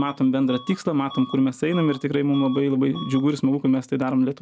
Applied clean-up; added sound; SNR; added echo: none; Bus / Alarm; 20 dB; none.